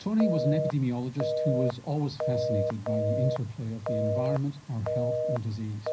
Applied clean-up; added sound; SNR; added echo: none; Telephone; 1 dB; reverberation time 0.5 s.